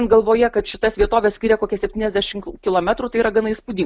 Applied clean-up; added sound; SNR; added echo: none; none; none; none.